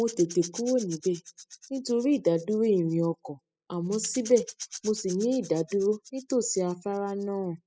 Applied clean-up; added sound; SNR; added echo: classical method spectral subtraction.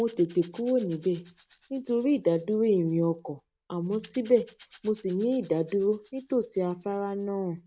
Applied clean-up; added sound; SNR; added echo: none; Rattle / Rattle (instrument); 18 dB; none.